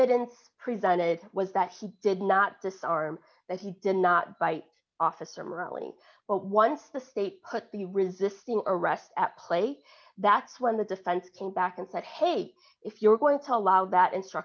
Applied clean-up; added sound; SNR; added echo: none; none; none; none.